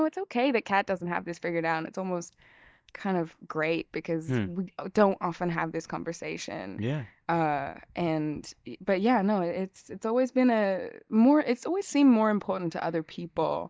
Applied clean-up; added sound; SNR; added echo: neural mask model DeepFilterNet 3.